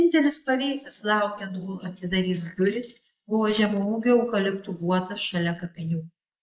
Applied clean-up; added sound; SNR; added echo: neural mask model Resemble Enhance denoiser.